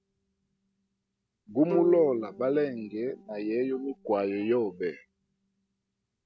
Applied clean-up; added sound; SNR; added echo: none; Bowed string instrument; 13 dB; none.